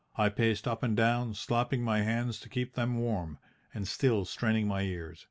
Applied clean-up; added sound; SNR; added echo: none; none; none; none.